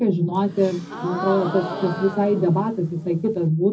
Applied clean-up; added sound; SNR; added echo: none; Gasp; 11 dB; reverberation time 0.4 s.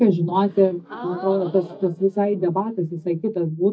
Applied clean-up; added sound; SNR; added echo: neural mask model DeepFilterNet 3.